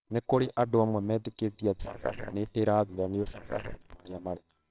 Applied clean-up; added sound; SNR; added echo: neural separator model SepFormer WHAMR!.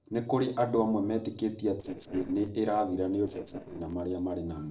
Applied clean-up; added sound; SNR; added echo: neural separator model SepFormer DNS4.